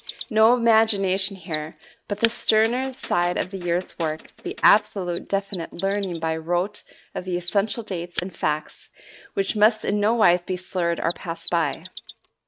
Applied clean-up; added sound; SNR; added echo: neural mask model RNNoise.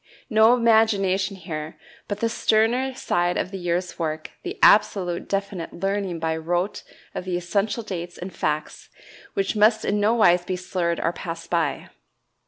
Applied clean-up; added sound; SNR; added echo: none; none; none; none.